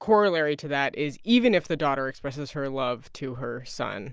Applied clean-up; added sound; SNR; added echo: none; none; none; none.